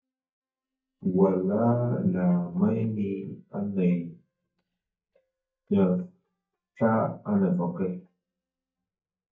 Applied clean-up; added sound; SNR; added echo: neural mask model DeepFilterNet 3.